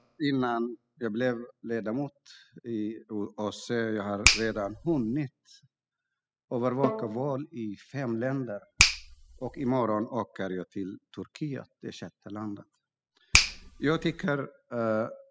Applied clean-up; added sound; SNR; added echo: classical method spectral subtraction.